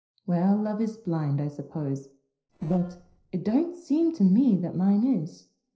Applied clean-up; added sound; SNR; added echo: neural separator model SepFormer DNS4.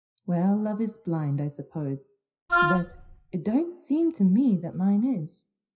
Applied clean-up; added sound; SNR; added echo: classical method WPE with log-MMSE.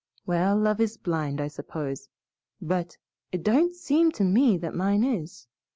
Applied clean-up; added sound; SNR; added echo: none; none; none; none.